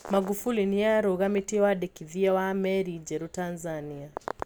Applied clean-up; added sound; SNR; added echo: none; none; none; none.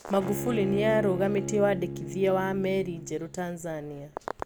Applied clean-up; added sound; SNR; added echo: none; Bowed string instrument; 8 dB; none.